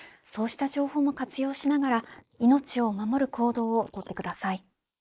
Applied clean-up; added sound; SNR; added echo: neural mask model Resemble Enhance denoiser.